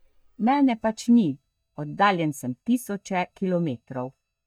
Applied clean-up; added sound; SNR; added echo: neural mask model DeepFilterNet 3.